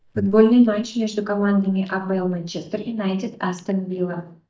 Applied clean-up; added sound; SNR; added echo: neural mask model DeepFilterNet 3.